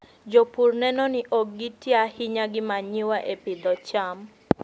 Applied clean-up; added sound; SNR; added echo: none; none; none; none.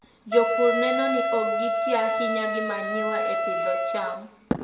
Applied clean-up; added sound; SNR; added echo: none; Wind instrument, woodwind instrument; -1 dB; reverberation time 0.6 s.